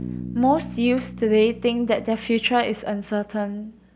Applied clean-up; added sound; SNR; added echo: none; Bass guitar; 14 dB; none.